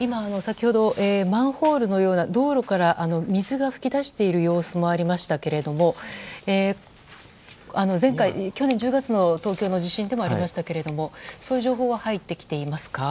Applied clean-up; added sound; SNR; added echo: none; none; none; none.